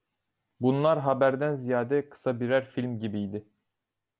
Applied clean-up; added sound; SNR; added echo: none; none; none; none.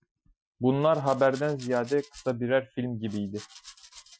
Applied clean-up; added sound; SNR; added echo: classical method Wiener filter.